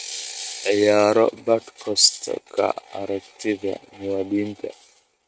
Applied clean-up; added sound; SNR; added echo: neural mask model RNNoise.